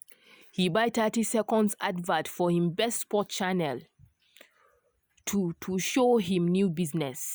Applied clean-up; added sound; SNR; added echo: none; none; none; none.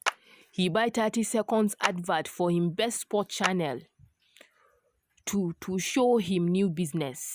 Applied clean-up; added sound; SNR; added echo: none; Clapping; 10 dB; none.